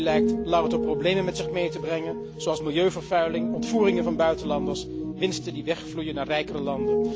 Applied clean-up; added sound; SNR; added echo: none; Piano; 3 dB; none.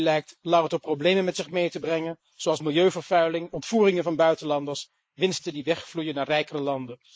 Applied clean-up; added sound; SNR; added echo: neural mask model Resemble Enhance denoiser.